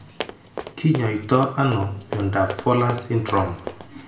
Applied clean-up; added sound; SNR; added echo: none; Run; 12 dB; reverberation time 0.7 s.